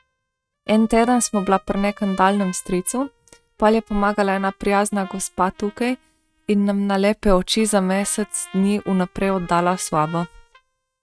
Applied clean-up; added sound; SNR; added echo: neural mask model RNNoise.